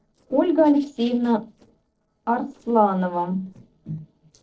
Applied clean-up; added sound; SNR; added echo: neural separator model SepFormer DNS4.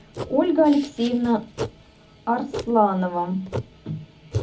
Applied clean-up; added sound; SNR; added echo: none; Writing; 11 dB; reverberation time 0.4 s.